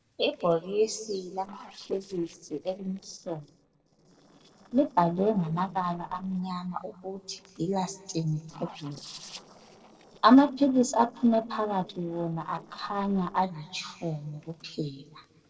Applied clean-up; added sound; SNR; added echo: neural separator model SepFormer DNS4.